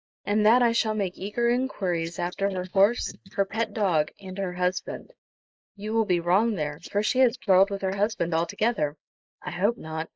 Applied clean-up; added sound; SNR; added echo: neural mask model Resemble Enhance denoiser.